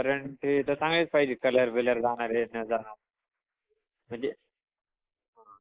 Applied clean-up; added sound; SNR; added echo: neural mask model Resemble Enhance denoiser.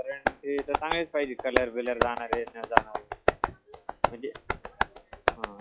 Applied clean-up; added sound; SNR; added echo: classical method log-MMSE.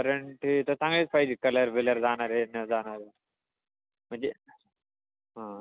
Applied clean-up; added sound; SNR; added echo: none; none; none; none.